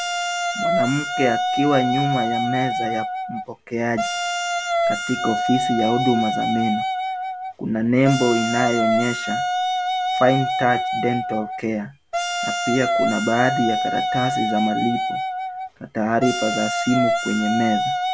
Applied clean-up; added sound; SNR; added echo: none; Wind instrument, woodwind instrument; 0 dB; none.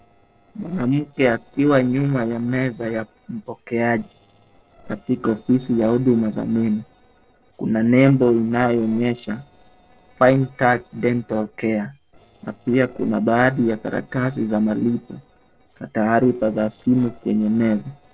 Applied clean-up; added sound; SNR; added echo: neural separator model SepFormer DNS4.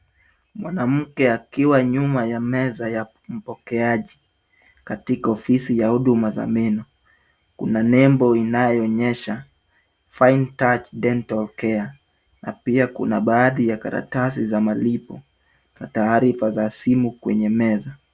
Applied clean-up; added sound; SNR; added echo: none; none; none; none.